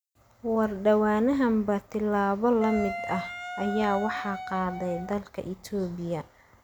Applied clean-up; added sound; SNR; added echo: none; Wind instrument, woodwind instrument; 9 dB; none.